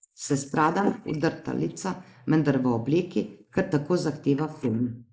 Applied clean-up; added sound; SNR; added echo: neural mask model Resemble Enhance denoiser.